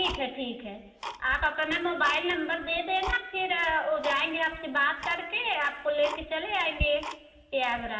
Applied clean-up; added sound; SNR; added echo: none; Tick-tock; 12 dB; reverberation time 1.7 s.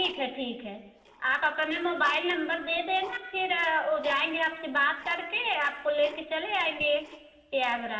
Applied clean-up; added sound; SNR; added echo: neural separator model SepFormer DNS4.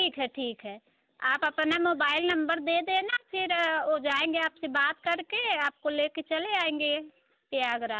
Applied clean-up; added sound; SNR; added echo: none; none; none; none.